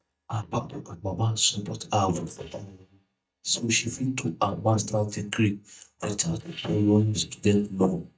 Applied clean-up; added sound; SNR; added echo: neural mask model DeepFilterNet 3.